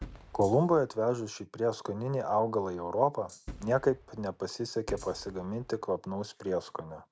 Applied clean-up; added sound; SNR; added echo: none; Rattle (instrument) + Fireworks; 18 dB; none.